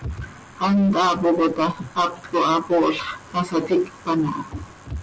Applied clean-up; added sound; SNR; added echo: none; none; none; none.